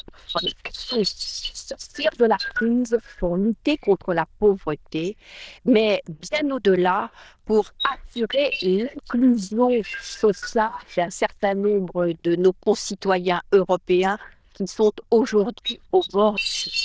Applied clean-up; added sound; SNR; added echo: neural diffusion model UNIVERSE++.